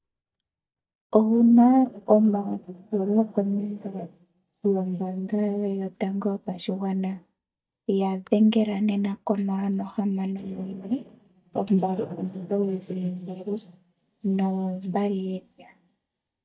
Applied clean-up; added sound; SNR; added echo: neural mask model DeepFilterNet 3.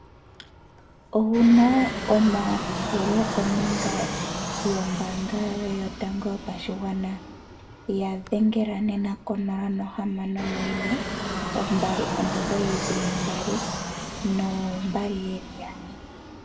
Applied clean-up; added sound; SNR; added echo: none; Fixed-wing aircraft, airplane; 6 dB; reverberation time 0.3 s.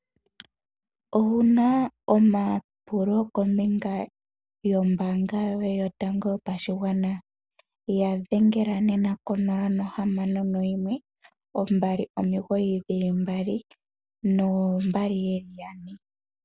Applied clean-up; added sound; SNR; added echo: none; none; none; none.